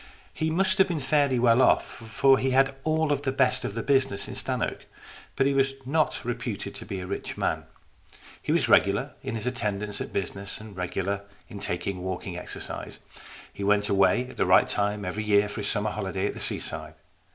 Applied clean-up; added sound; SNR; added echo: none; none; none; none.